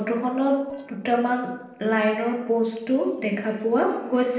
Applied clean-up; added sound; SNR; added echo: neural separator model SepFormer DNS4.